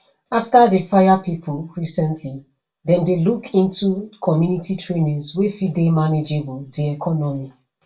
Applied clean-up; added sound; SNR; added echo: none; none; none; reverberation time 0.2 s.